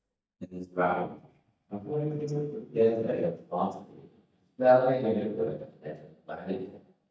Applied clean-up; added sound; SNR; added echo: neural mask model DeepFilterNet 3.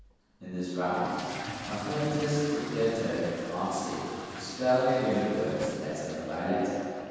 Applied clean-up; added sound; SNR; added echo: none; Fill (with liquid) / Toilet flush; 12 dB; reverberation time 2.1 s.